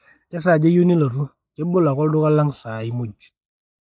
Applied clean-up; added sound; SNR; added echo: neural mask model Resemble Enhance denoiser.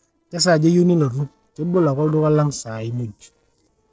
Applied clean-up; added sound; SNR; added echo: neural separator model SepFormer DNS4.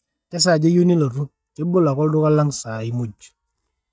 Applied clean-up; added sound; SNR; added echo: neural mask model DeepFilterNet 3.